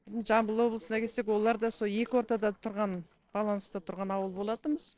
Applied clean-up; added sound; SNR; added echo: neural separator model SepFormer DNS4.